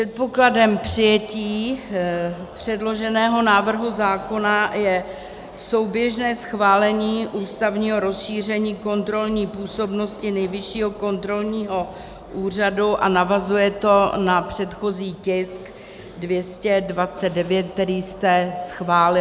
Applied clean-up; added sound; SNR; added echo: none; none; none; none.